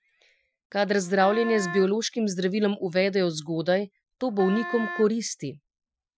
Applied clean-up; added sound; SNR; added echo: classical method Wiener filter.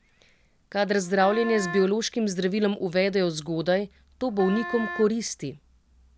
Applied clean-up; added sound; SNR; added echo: none; Wind instrument, woodwind instrument; 11 dB; none.